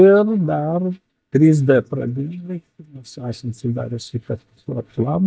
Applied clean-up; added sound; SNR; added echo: neural mask model DeepFilterNet 3.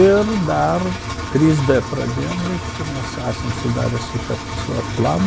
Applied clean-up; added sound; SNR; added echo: none; Engine; 7 dB; none.